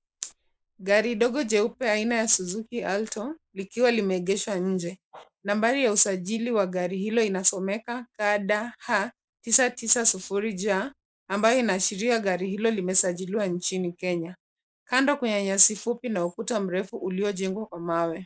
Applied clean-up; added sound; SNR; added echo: neural mask model Resemble Enhance denoiser.